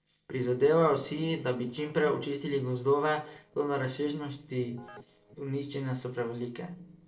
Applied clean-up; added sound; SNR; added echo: neural separator model SepFormer DNS4.